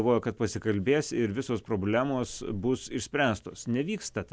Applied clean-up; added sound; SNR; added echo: none; none; none; none.